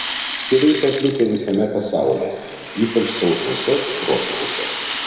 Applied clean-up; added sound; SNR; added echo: none; Rattle (instrument); 3 dB; reverberation time 2.1 s.